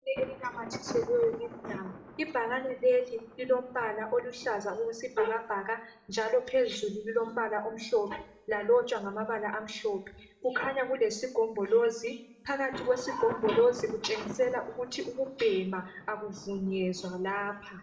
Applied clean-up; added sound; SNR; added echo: none; Thunder; 17 dB; reverberation time 0.7 s.